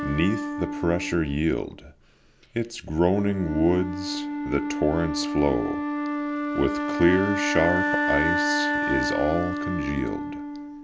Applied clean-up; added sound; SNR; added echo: none; Wind instrument, woodwind instrument; 2 dB; none.